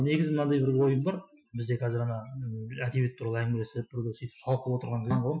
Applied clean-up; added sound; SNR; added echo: classical method Wiener filter.